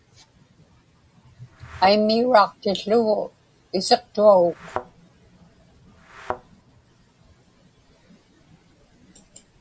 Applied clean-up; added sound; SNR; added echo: none; Thump, thud; 12 dB; none.